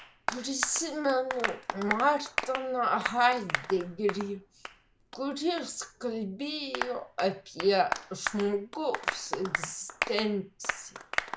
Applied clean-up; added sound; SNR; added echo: none; Applause; 6 dB; none.